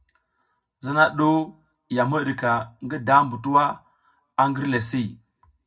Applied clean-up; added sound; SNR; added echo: none; none; none; reverberation time 0.4 s.